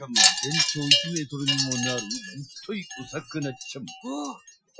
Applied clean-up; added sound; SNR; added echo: classical method Wiener filter.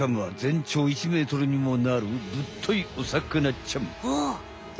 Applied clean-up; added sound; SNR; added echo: none; none; none; none.